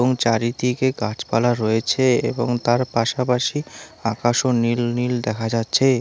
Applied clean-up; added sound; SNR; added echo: none; none; none; none.